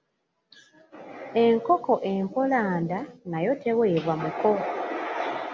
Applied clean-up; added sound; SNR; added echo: none; none; none; none.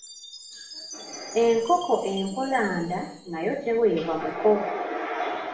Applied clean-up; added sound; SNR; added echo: none; Chime; 19 dB; reverberation time 0.5 s.